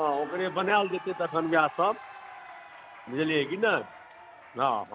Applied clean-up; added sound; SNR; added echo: none; Cheering; 16 dB; none.